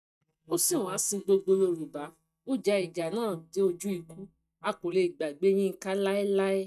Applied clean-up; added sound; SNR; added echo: neural mask model DeepFilterNet 3.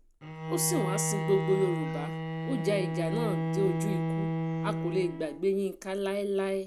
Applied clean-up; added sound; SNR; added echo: none; Bowed string instrument; 2 dB; none.